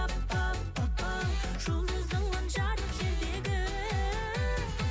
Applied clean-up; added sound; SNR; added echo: none; none; none; none.